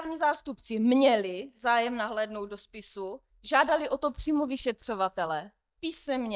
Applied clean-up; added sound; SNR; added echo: neural mask model DeepFilterNet 3.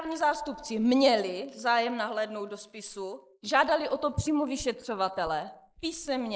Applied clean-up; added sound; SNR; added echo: neural mask model Resemble Enhance denoiser.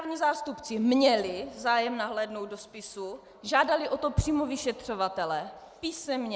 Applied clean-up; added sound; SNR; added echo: none; none; none; none.